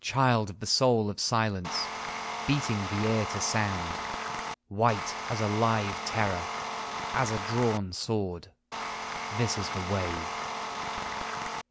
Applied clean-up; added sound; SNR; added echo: none; Tools; 4 dB; none.